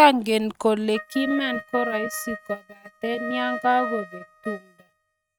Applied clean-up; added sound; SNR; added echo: neural mask model RNNoise.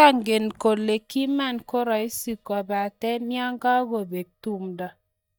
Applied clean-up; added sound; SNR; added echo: neural mask model DeepFilterNet 3.